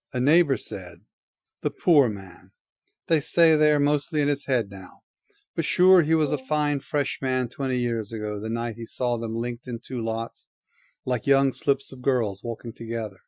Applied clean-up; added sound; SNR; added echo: classical method Wiener filter.